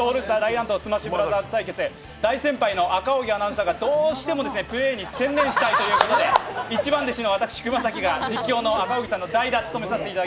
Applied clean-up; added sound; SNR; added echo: none; none; none; none.